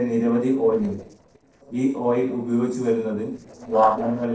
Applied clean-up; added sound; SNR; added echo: neural separator model SepFormer DNS4.